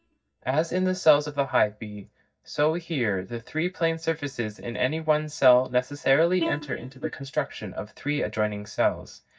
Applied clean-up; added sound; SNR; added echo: neural mask model DeepFilterNet 3.